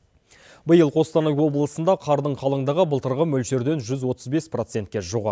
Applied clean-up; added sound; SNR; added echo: none; none; none; none.